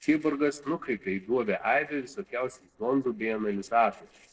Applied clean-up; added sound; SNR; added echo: neural separator model SepFormer DNS4.